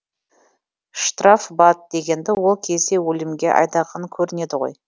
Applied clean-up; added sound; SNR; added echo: none; none; none; none.